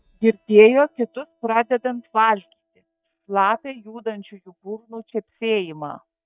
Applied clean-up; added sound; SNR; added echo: neural mask model DeepFilterNet 3.